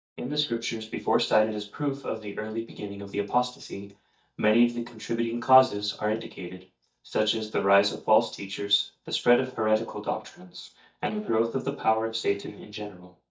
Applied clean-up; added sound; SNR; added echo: neural mask model DeepFilterNet 3.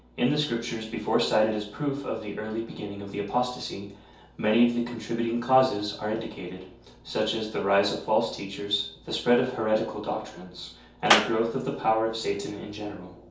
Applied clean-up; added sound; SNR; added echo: none; Clapping; -1 dB; reverberation time 0.6 s.